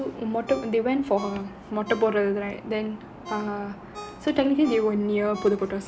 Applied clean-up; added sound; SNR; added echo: none; Ringtone; 18 dB; none.